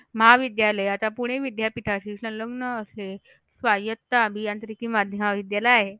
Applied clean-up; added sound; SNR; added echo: none; none; none; none.